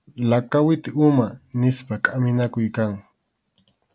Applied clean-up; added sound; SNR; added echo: none; none; none; none.